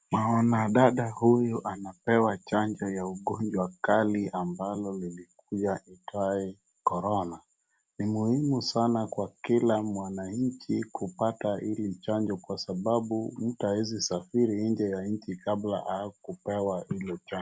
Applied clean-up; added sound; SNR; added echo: none; none; none; none.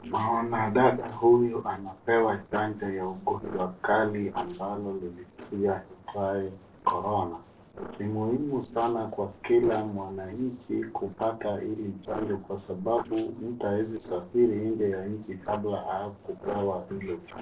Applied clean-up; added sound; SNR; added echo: neural separator model SepFormer DNS4.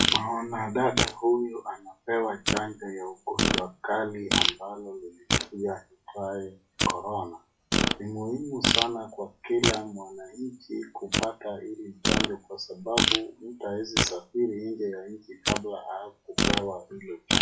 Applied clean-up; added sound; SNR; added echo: classical method WPE with log-MMSE.